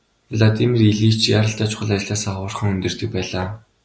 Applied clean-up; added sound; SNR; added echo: none; none; none; none.